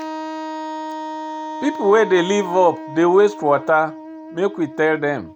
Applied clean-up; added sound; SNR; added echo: none; Wind instrument, woodwind instrument; 11 dB; none.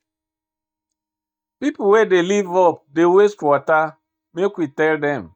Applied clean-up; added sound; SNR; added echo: neural mask model DeepFilterNet 3.